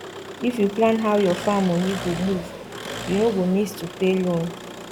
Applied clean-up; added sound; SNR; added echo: none; Engine; 11 dB; none.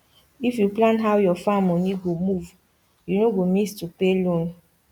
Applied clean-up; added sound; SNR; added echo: none; none; none; none.